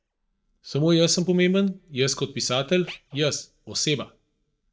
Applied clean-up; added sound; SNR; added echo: neural mask model DeepFilterNet 3.